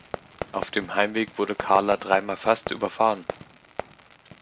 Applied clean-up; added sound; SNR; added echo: none; Fireworks; 12 dB; none.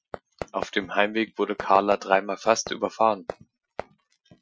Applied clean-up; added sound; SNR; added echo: classical method Wiener filter.